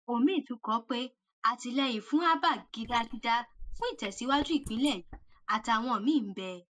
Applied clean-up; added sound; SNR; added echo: neural mask model Resemble Enhance denoiser.